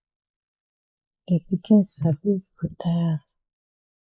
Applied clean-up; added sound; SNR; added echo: neural mask model Resemble Enhance denoiser.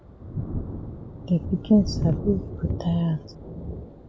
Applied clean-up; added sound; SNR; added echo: none; Thunder; 5 dB; none.